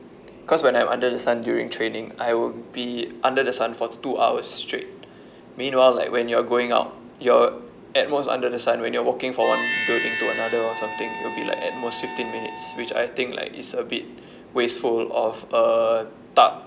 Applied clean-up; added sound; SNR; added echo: none; Harmonica; 6 dB; none.